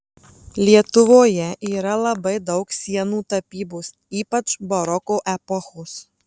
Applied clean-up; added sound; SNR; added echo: none; none; none; none.